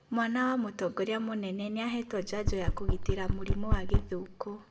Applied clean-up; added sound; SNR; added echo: none; Knock; -3 dB; reverberation time 0.4 s.